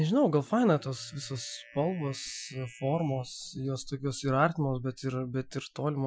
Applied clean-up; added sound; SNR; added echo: classical method Wiener filter.